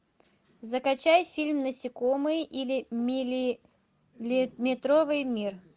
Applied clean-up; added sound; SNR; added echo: none; none; none; none.